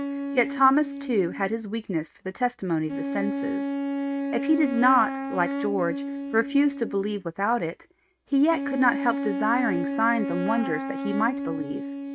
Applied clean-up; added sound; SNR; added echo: neural mask model RNNoise.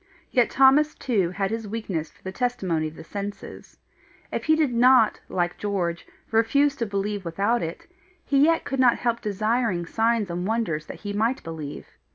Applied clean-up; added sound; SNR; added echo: none; none; none; none.